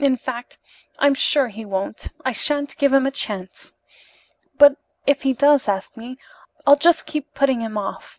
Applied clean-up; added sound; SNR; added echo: none; none; none; none.